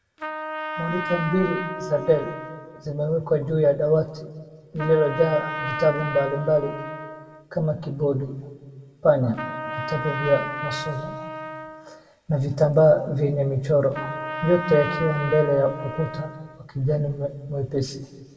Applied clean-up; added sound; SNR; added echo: none; Trumpet; 10 dB; reverberation time 1.3 s.